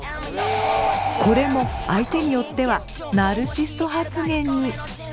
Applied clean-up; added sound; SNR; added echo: none; Tambourine; 14 dB; none.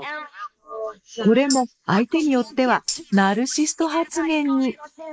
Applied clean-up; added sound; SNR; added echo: neural mask model Resemble Enhance denoiser.